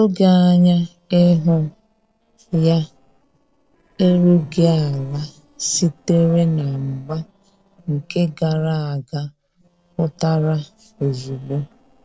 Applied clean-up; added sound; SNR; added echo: neural separator model SepFormer DNS4.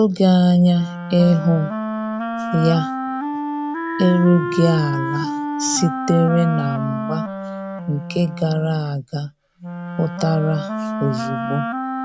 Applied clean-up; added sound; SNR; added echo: none; Wind instrument, woodwind instrument; 6 dB; none.